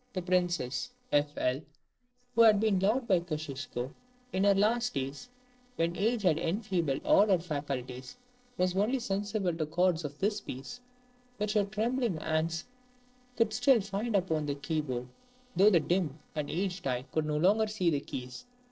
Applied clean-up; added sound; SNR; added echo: neural separator model SepFormer DNS4.